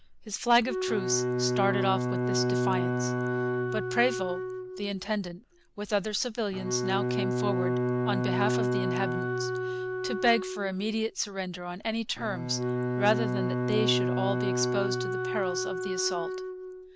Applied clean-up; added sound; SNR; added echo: none; Bowed string instrument + Wind instrument, woodwind instrument; -1 dB; none.